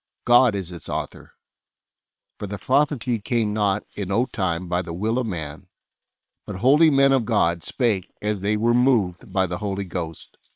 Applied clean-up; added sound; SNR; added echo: neural separator model SepFormer WHAM!.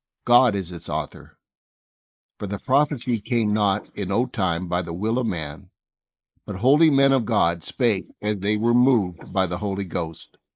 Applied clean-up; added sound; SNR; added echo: neural mask model Resemble Enhance denoiser.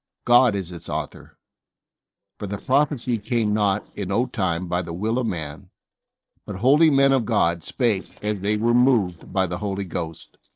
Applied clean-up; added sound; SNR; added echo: neural separator model SepFormer DNS4.